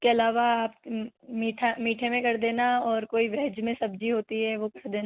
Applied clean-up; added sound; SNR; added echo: none; none; none; none.